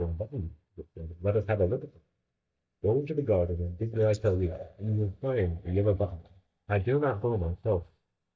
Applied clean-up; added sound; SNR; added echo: neural mask model DeepFilterNet 3.